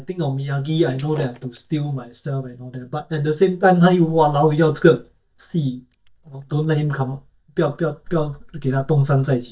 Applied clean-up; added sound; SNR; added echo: neural mask model DeepFilterNet 3.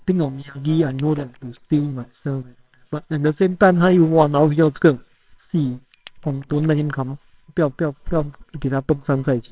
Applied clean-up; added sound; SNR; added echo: neural separator model SepFormer WHAMR!.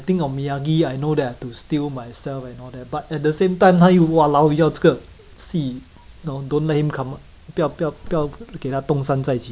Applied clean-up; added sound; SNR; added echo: none; none; none; none.